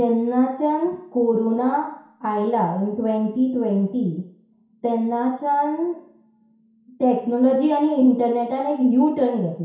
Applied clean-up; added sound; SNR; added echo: none; none; none; reverberation time 0.6 s.